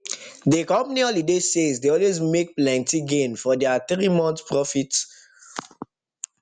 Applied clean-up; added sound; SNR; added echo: none; none; none; none.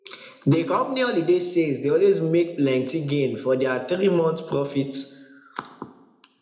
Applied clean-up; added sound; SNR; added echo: none; none; none; reverberation time 0.5 s.